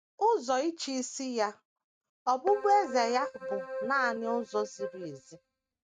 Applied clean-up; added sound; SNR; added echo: neural mask model RNNoise.